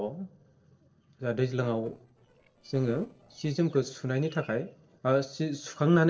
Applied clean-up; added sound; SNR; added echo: neural separator model SepFormer DNS4.